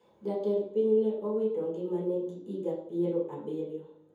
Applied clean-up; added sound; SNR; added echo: none; none; none; reverberation time 0.7 s.